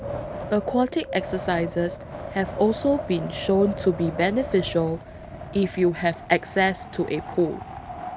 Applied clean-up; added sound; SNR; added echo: none; Wind; 10 dB; none.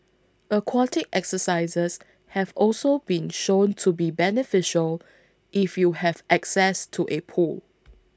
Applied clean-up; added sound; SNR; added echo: none; none; none; none.